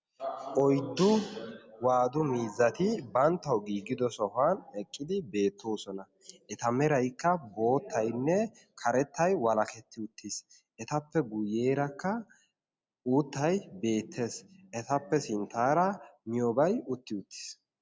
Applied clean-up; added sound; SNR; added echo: none; none; none; none.